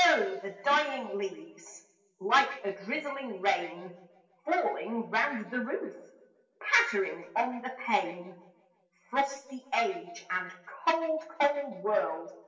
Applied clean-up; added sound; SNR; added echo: none; none; none; reverberation time 0.9 s.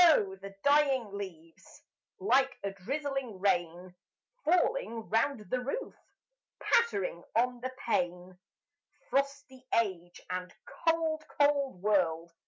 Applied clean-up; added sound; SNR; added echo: none; none; none; none.